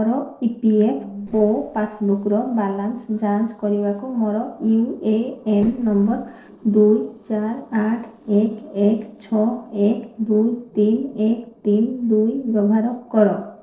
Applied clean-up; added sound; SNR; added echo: neural separator model SepFormer DNS4.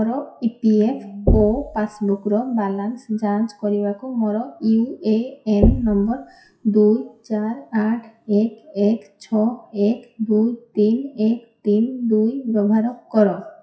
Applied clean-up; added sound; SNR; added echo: classical method WPE with log-MMSE.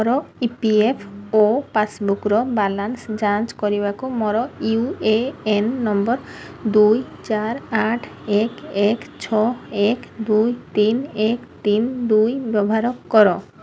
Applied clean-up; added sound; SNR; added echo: none; none; none; none.